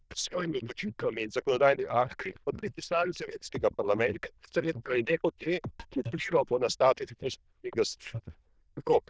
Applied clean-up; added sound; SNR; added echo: neural diffusion model UNIVERSE++.